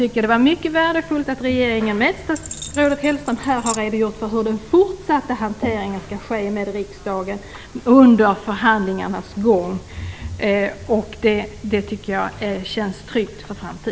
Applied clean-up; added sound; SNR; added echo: none; Keys jangling; 12 dB; none.